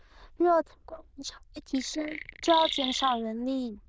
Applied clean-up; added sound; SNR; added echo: neural diffusion model UNIVERSE++.